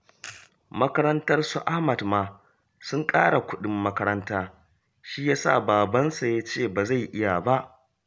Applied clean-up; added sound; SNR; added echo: none; none; none; none.